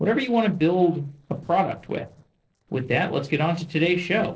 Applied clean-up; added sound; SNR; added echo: neural separator model SepFormer DNS4.